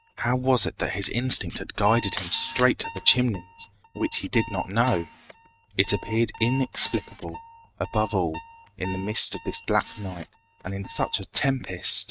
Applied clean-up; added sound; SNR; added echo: neural mask model RNNoise.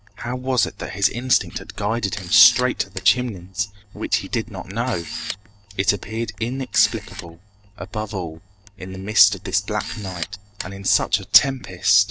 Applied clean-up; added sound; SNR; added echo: neural separator model SepFormer DNS4.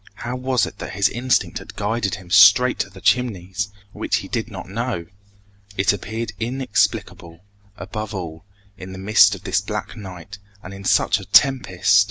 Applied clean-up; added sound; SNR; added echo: none; none; none; none.